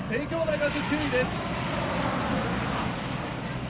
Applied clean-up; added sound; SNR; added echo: none; Aircraft; 2 dB; reverberation time 0.2 s.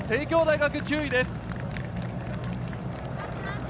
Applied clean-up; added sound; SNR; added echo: none; none; none; none.